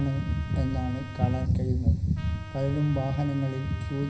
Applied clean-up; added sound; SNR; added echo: none; Trumpet; 19 dB; reverberation time 0.5 s.